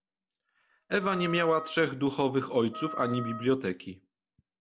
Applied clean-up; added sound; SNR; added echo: none; Wind instrument, woodwind instrument; 12 dB; none.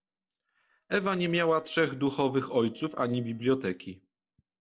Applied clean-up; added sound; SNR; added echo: neural separator model SepFormer DNS4.